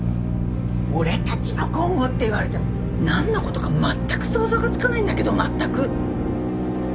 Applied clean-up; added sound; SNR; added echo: none; Drill; -1 dB; none.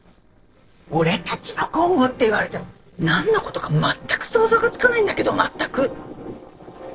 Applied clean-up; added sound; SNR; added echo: neural separator model SepFormer DNS4.